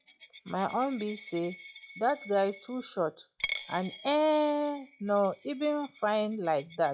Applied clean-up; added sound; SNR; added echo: classical method log-MMSE.